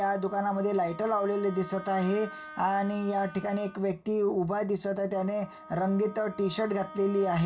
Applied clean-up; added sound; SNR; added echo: none; Wind instrument, woodwind instrument; 17 dB; reverberation time 0.2 s.